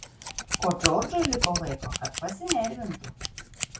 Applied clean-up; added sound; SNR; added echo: none; Scissors; 2 dB; none.